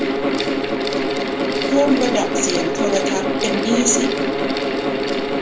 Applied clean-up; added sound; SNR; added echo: none; Mechanical fan; -3 dB; reverberation time 0.2 s.